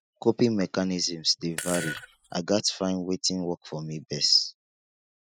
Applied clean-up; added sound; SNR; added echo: classical method spectral subtraction.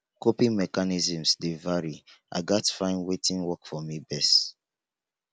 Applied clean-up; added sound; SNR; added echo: none; none; none; none.